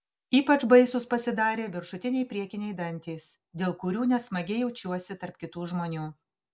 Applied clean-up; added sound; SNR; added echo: none; none; none; none.